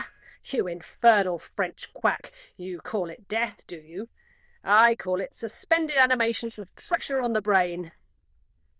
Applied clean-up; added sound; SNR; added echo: neural diffusion model UNIVERSE++.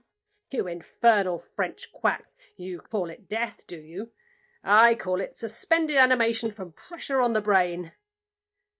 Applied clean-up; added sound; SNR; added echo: neural mask model DeepFilterNet 3.